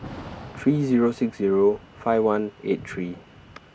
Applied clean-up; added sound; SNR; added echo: none; Thunder / Rain; 19 dB; none.